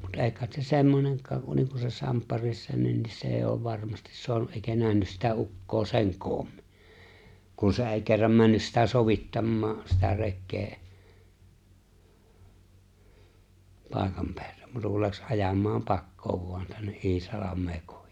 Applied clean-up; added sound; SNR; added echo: none; none; none; none.